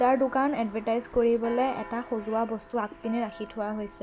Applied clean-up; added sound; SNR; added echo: none; Church bell; 16 dB; none.